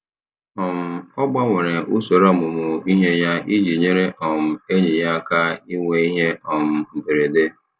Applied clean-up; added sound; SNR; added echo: none; none; none; none.